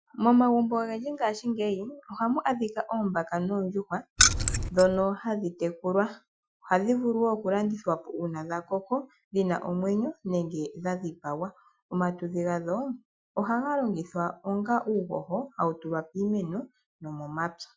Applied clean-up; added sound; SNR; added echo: classical method Wiener filter.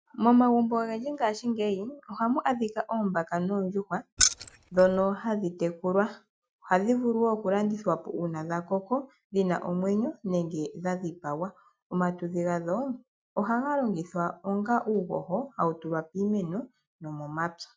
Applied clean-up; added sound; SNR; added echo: neural mask model RNNoise.